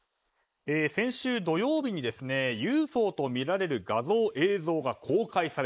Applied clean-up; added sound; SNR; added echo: neural mask model Resemble Enhance denoiser.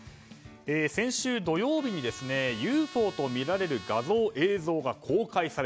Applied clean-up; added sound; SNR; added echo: none; Trumpet; 17 dB; none.